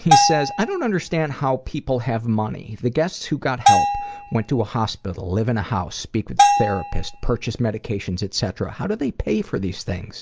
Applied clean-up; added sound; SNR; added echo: none; Bell; -2 dB; none.